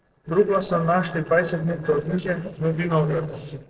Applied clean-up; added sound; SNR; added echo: neural separator model SepFormer DNS4.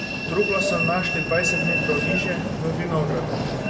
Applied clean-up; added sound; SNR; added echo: none; Train; -1 dB; reverberation time 0.8 s.